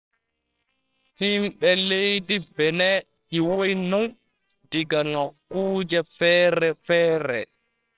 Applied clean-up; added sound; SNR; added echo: neural separator model SepFormer WHAMR!.